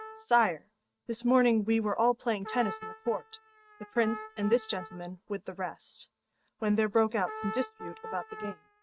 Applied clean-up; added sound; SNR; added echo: neural mask model RNNoise.